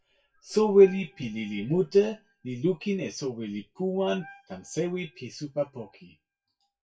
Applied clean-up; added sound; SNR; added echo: classical method WPE with log-MMSE.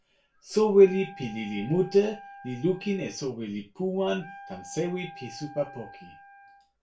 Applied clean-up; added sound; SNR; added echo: none; Wind instrument, woodwind instrument; 20 dB; reverberation time 0.2 s.